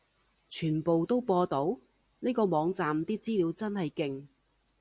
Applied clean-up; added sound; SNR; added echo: none; none; none; none.